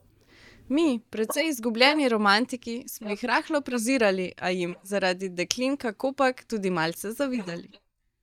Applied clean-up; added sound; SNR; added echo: neural mask model DeepFilterNet 3.